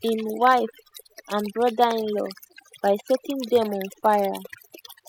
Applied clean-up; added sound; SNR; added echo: classical method spectral subtraction.